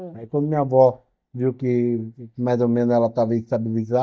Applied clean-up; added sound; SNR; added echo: neural mask model DeepFilterNet 3.